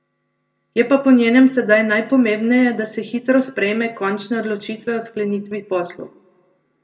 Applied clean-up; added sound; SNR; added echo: none; none; none; reverberation time 0.6 s.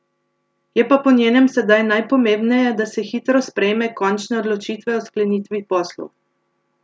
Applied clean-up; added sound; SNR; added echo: none; none; none; none.